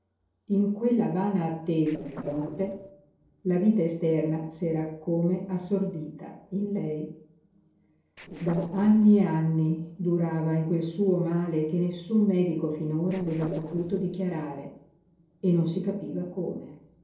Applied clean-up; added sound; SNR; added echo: neural separator model SepFormer DNS4.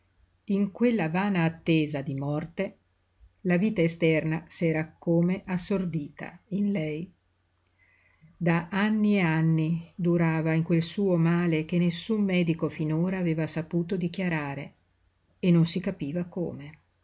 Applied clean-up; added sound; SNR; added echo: none; none; none; none.